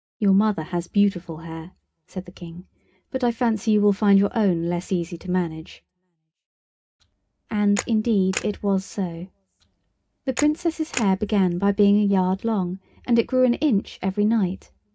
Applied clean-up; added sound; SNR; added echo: none; Camera; 14 dB; reverberation time 0.3 s.